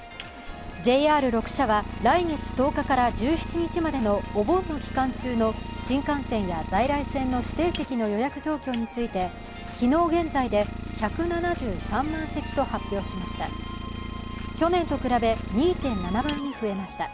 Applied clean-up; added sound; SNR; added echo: none; Idling; 8 dB; none.